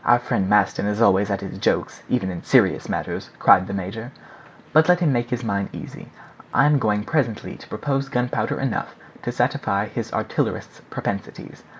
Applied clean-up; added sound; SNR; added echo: none; none; none; none.